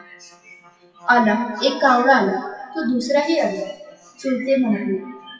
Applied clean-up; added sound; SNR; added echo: classical method WPE with log-MMSE.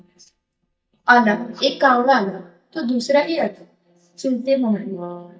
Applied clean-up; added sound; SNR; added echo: neural mask model DeepFilterNet 3.